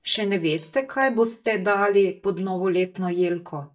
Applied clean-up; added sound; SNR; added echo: neural mask model DeepFilterNet 3.